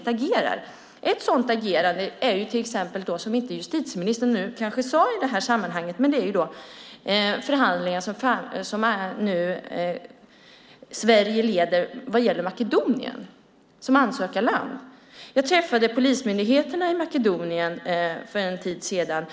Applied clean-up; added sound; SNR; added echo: none; none; none; none.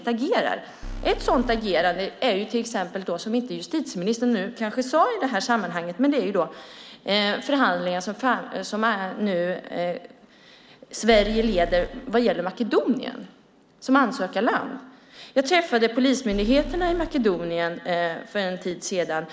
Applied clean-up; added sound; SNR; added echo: none; Alarm; 11 dB; none.